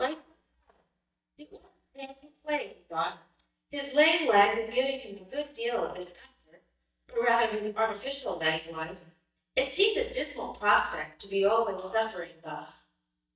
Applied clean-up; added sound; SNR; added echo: neural mask model DeepFilterNet 3.